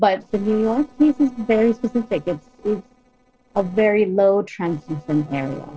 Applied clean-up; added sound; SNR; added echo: neural separator model SepFormer DNS4.